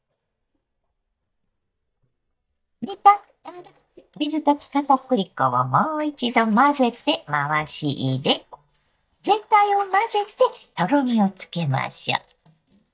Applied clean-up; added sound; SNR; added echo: neural mask model DeepFilterNet 3.